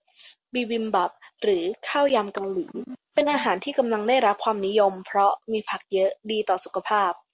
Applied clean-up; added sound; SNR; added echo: none; none; none; none.